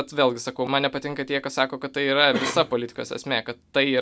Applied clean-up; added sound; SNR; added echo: none; Cough; 9 dB; none.